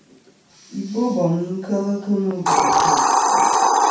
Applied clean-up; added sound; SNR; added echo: none; Hiss; -4 dB; reverberation time 0.6 s.